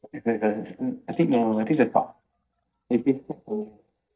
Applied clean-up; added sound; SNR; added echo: neural mask model DeepFilterNet 3.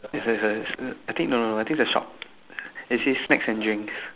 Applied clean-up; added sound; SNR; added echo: none; none; none; none.